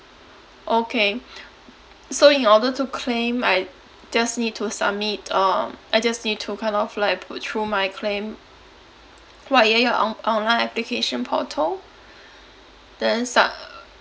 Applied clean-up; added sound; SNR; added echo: none; none; none; none.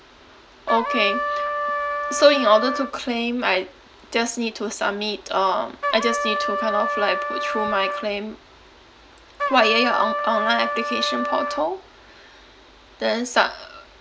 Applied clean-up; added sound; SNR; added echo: none; Trumpet; 2 dB; none.